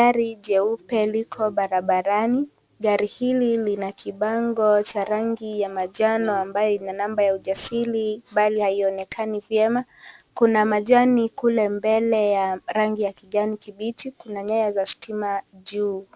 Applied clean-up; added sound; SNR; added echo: none; none; none; none.